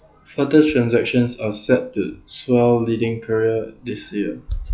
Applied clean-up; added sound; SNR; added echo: classical method log-MMSE.